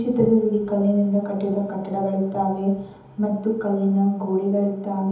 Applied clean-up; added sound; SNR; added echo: none; none; none; reverberation time 1.3 s.